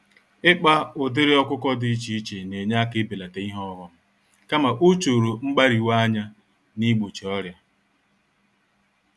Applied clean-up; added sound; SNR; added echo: none; none; none; none.